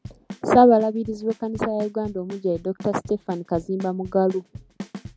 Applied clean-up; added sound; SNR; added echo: none; Bass drum / Snare drum / Drum kit; 17 dB; none.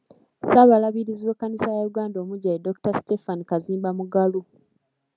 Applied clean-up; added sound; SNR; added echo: none; none; none; none.